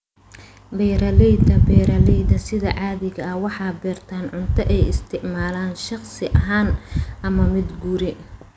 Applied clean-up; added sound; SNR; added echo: none; none; none; none.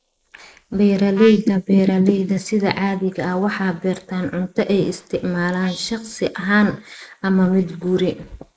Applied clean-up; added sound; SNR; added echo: neural mask model Resemble Enhance denoiser.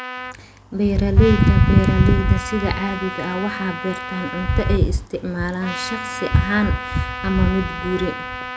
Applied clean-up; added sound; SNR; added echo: none; Trumpet; 11 dB; none.